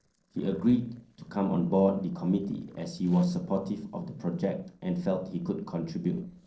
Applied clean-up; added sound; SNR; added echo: neural separator model SepFormer DNS4.